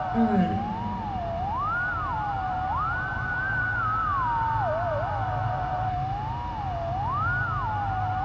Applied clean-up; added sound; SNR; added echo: none; Musical instrument; -3 dB; reverberation time 2.6 s.